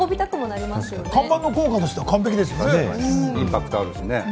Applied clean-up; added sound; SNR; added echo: none; none; none; none.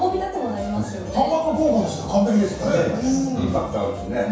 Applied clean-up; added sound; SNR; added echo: none; none; none; reverberation time 0.7 s.